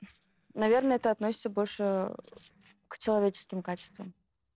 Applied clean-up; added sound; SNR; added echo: neural separator model SepFormer DNS4.